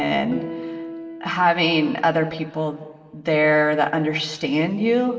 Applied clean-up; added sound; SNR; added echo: none; Piano; 15 dB; reverberation time 1.7 s.